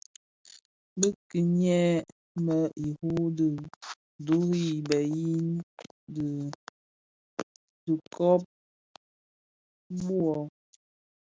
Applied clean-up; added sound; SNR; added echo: none; none; none; none.